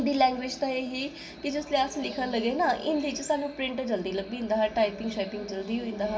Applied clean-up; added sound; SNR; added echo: none; none; none; reverberation time 0.2 s.